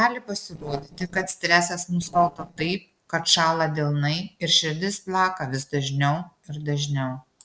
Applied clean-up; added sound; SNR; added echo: neural separator model SepFormer DNS4.